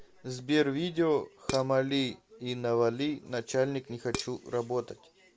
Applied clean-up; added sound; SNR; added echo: none; Dishes, pots, and pans; 11 dB; none.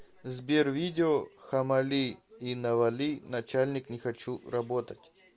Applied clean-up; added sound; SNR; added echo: none; none; none; none.